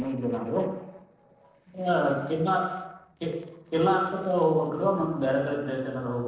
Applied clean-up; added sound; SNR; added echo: neural separator model SepFormer DNS4.